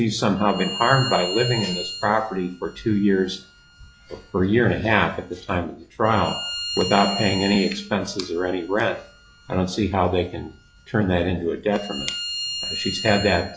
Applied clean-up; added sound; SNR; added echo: classical method log-MMSE.